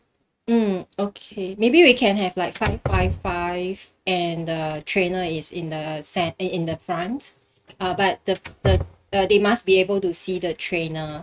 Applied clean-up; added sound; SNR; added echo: neural mask model RNNoise.